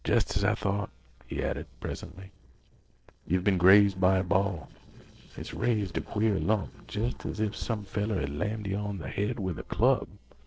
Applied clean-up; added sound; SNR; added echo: neural separator model SepFormer DNS4.